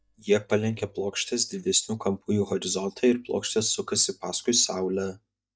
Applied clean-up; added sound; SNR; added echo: neural mask model DeepFilterNet 3.